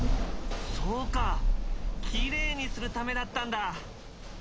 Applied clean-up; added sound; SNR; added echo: none; Thunder; -5 dB; none.